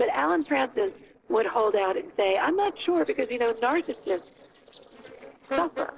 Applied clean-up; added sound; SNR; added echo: neural separator model SepFormer DNS4.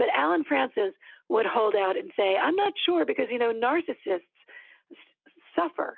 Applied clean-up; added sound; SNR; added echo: none; none; none; none.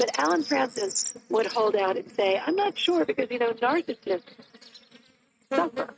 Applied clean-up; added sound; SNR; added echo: neural mask model RNNoise.